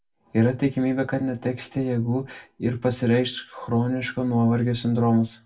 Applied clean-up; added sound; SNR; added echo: none; none; none; reverberation time 0.1 s.